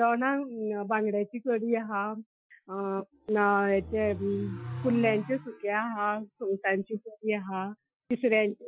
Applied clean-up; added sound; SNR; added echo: classical method Wiener filter.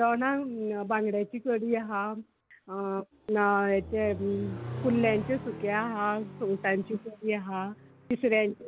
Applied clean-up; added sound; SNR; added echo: none; Accelerating, revving, vroom; 14 dB; none.